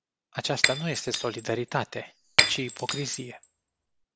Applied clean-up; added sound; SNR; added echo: none; Shatter; -2 dB; none.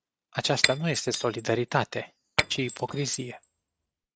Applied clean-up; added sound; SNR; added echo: neural mask model RNNoise.